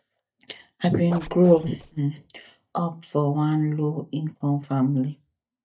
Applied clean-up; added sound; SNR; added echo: neural mask model DeepFilterNet 3.